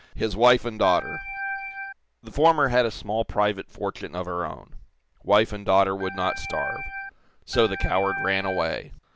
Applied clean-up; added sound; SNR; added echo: none; Organ; 8 dB; none.